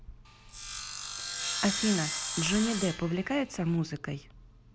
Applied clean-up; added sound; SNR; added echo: none; Sawing; 4 dB; none.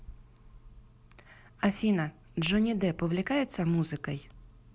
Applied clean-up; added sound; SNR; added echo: none; none; none; none.